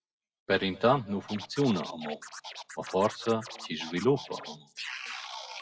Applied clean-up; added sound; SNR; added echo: classical method WPE with log-MMSE.